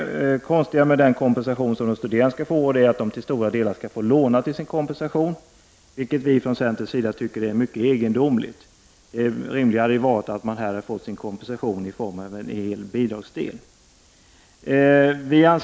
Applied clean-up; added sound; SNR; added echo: none; none; none; none.